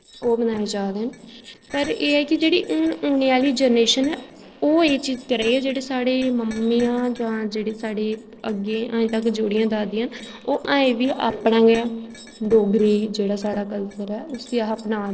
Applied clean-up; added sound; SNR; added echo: neural separator model SepFormer DNS4.